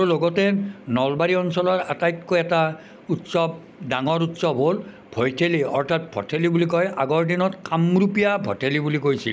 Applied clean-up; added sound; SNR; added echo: none; none; none; none.